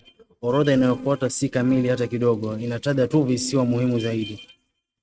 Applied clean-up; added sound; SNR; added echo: neural mask model RNNoise.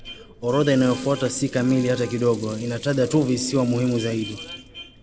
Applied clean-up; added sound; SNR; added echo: none; Sink (filling or washing) / Water + Vehicle horn, car horn, honking; 18 dB; none.